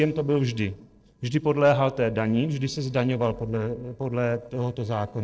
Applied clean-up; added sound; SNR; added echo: neural separator model SepFormer DNS4.